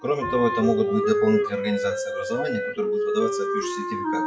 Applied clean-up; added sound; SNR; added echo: classical method WPE with log-MMSE.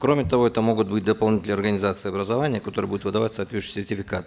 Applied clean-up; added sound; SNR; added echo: none; none; none; none.